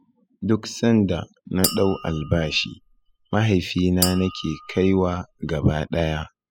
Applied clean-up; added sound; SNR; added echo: classical method spectral subtraction.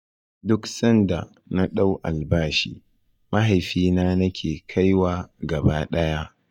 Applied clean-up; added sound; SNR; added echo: neural mask model DeepFilterNet 3.